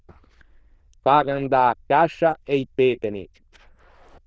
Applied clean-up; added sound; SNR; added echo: neural diffusion model UNIVERSE++.